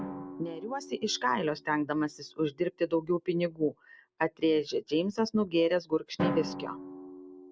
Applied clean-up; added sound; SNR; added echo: none; Drum; 11 dB; none.